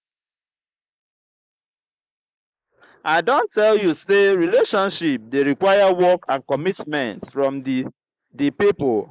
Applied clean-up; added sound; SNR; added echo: neural mask model Resemble Enhance denoiser.